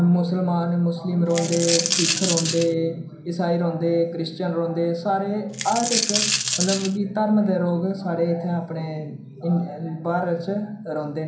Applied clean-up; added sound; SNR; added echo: none; Coin (dropping); 1 dB; reverberation time 0.5 s.